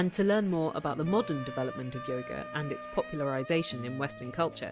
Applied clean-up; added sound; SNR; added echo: none; Wind instrument, woodwind instrument; 14 dB; none.